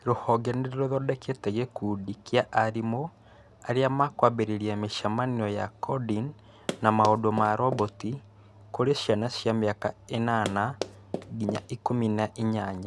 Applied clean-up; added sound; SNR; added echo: none; Run; 9 dB; none.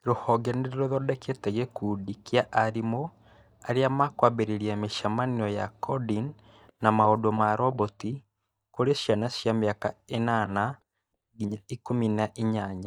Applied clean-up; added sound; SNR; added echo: neural mask model DeepFilterNet 3.